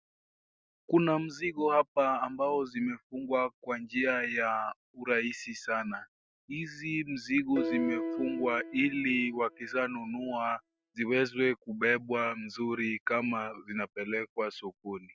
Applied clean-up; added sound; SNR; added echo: none; Piano; 7 dB; none.